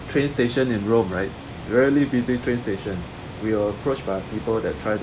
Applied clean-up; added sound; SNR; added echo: none; none; none; none.